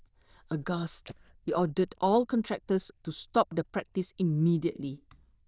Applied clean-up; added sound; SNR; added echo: neural diffusion model UNIVERSE++.